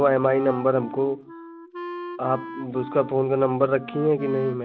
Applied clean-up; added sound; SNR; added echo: none; Wind instrument, woodwind instrument; 14 dB; none.